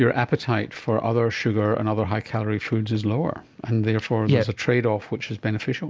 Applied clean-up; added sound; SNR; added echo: none; none; none; none.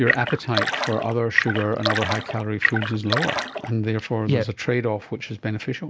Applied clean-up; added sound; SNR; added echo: none; Splash, splatter; 1 dB; none.